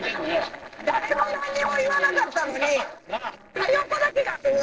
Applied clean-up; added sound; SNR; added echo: neural separator model SepFormer DNS4.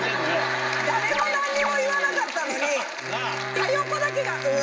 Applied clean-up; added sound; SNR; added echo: none; Wind instrument, woodwind instrument; 10 dB; reverberation time 2.0 s.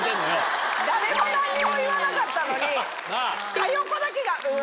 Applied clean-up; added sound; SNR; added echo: none; none; none; none.